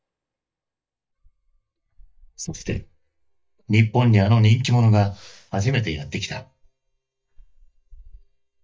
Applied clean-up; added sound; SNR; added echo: neural mask model DeepFilterNet 3.